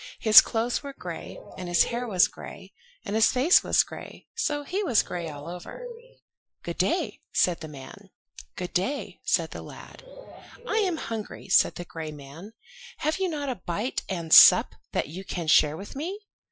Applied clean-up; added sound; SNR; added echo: classical method Wiener filter.